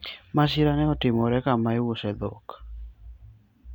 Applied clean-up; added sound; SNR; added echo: none; none; none; none.